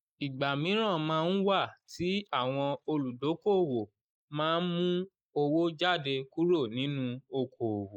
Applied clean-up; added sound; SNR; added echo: neural mask model Resemble Enhance denoiser.